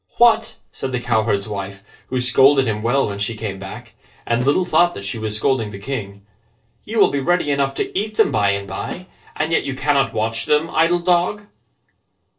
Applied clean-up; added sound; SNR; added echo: neural separator model SepFormer DNS4.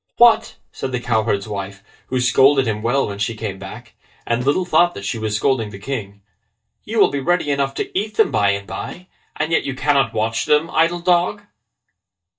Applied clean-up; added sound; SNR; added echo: neural mask model DeepFilterNet 3.